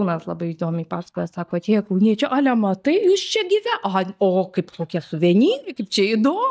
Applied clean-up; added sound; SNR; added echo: neural mask model DeepFilterNet 3.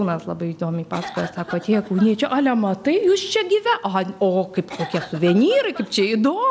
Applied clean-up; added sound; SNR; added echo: none; Cough; 15 dB; none.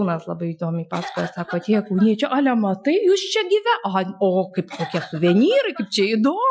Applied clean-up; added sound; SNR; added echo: classical method Wiener filter.